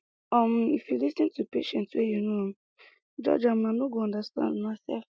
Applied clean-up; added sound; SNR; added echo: none; none; none; none.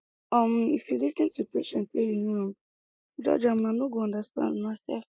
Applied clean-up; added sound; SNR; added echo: neural mask model Resemble Enhance denoiser.